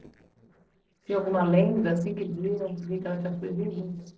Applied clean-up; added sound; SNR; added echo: neural separator model SepFormer DNS4.